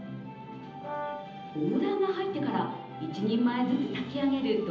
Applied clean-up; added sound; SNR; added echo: none; Brass instrument; 9 dB; reverberation time 0.9 s.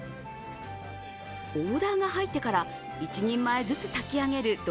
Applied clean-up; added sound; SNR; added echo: none; none; none; none.